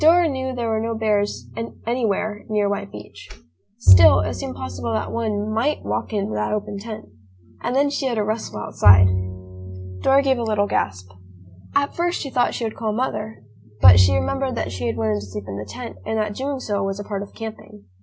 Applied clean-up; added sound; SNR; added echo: none; Bowed string instrument; 1 dB; none.